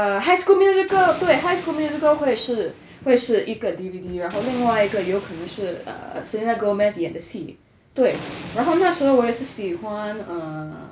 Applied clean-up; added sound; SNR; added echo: none; Thunder; 16 dB; none.